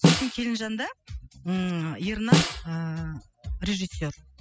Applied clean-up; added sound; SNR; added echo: classical method spectral subtraction.